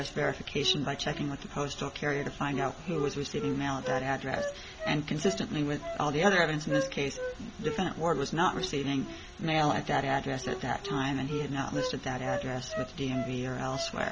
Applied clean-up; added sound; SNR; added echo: none; Wind instrument, woodwind instrument; 9 dB; none.